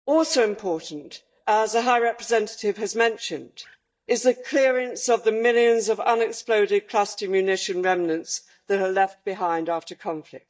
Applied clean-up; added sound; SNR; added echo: neural mask model DeepFilterNet 3.